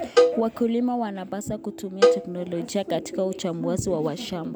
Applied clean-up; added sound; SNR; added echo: none; Cowbell; -1 dB; none.